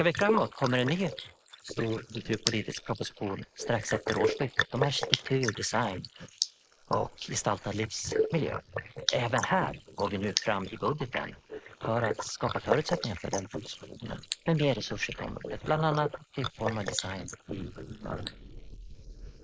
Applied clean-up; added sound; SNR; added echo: neural mask model Resemble Enhance denoiser.